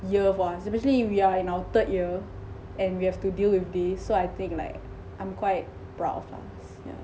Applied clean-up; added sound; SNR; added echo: none; none; none; none.